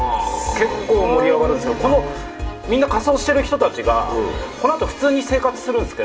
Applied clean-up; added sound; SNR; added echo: none; Harp; 18 dB; reverberation time 0.2 s.